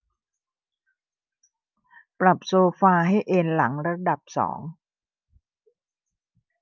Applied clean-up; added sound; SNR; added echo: none; none; none; none.